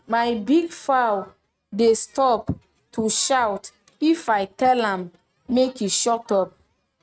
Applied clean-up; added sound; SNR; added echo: neural mask model RNNoise.